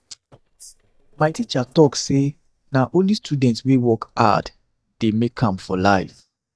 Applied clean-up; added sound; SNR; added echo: neural mask model DeepFilterNet 3.